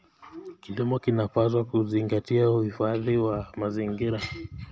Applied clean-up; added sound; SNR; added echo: none; none; none; none.